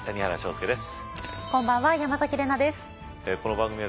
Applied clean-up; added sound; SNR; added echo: none; none; none; none.